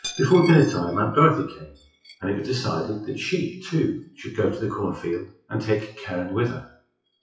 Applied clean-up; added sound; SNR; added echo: classical method WPE with log-MMSE.